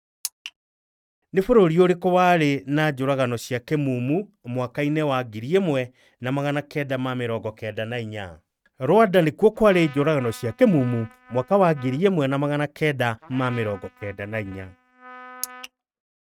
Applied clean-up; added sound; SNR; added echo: neural mask model RNNoise.